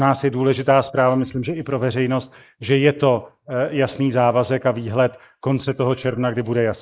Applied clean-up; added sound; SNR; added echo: neural mask model Resemble Enhance denoiser.